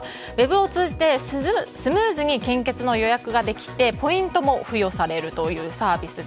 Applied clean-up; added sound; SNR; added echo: none; none; none; none.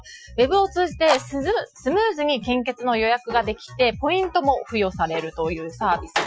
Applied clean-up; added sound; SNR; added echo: classical method Wiener filter.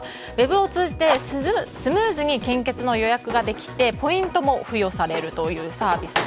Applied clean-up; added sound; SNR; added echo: none; Fire + Drawer open or close; 12 dB; none.